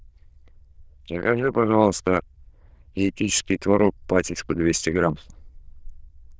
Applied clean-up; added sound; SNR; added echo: neural diffusion model UNIVERSE++.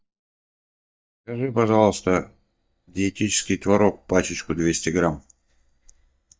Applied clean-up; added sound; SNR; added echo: neural mask model DeepFilterNet 3.